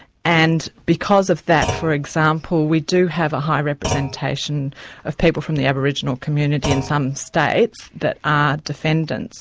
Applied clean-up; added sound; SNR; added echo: none; Thump, thud; 12 dB; none.